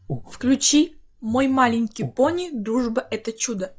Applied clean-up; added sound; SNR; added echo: classical method log-MMSE.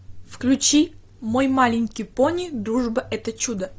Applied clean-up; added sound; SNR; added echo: none; none; none; none.